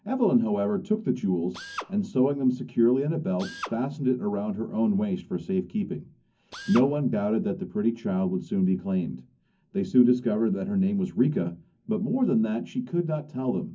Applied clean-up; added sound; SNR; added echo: none; Drill; 14 dB; reverberation time 0.3 s.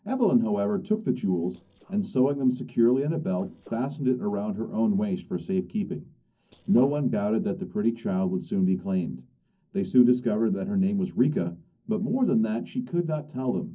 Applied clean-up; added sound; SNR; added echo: neural separator model SepFormer DNS4.